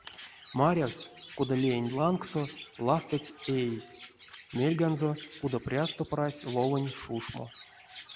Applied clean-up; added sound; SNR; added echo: none; Chirp, tweet; 13 dB; none.